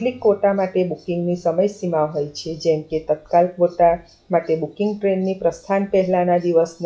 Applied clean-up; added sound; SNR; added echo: classical method log-MMSE.